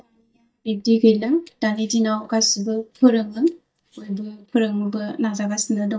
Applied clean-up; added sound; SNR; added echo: neural mask model DeepFilterNet 3.